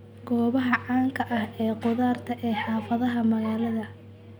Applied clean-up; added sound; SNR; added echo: none; none; none; none.